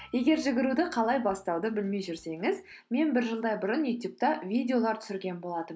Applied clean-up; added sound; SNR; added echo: none; none; none; none.